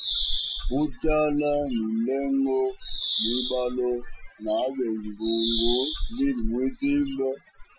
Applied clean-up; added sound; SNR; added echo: classical method Wiener filter.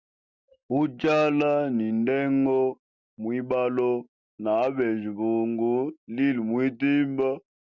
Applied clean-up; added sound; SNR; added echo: none; none; none; none.